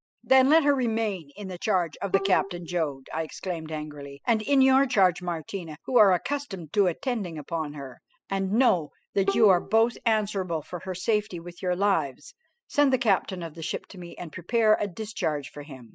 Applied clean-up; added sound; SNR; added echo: classical method spectral subtraction.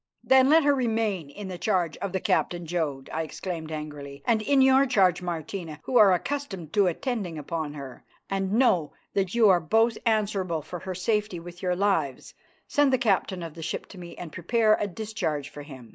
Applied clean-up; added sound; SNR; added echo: neural mask model Resemble Enhance denoiser.